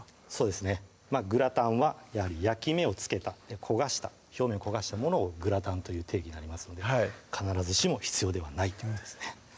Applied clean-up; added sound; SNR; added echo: none; none; none; none.